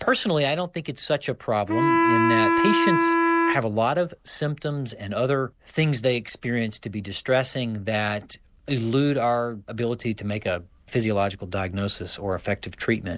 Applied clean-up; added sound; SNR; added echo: none; Wind instrument, woodwind instrument; -3 dB; none.